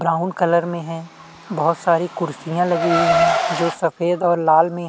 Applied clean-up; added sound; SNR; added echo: none; Car; 5 dB; none.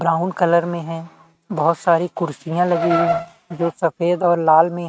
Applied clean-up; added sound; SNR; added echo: neural mask model RNNoise.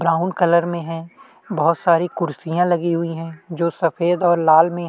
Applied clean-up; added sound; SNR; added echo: none; none; none; none.